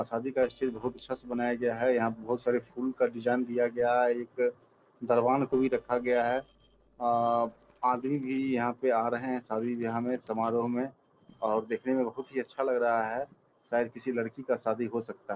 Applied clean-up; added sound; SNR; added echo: neural separator model SepFormer DNS4.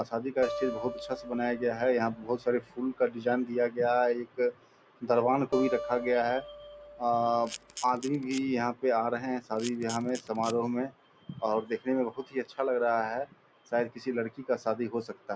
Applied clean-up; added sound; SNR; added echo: none; Camera + Acoustic guitar; 12 dB; none.